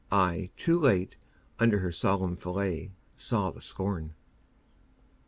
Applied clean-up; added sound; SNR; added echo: none; none; none; none.